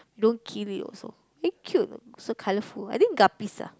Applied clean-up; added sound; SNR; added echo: none; none; none; none.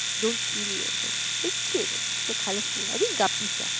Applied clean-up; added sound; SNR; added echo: none; Domestic sounds, home sounds; -4 dB; none.